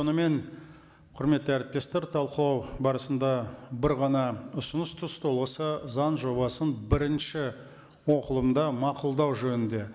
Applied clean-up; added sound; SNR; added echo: none; none; none; none.